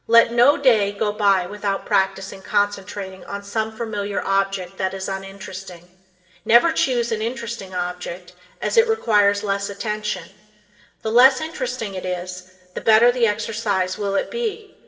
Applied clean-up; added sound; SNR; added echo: none; none; none; reverberation time 2.4 s.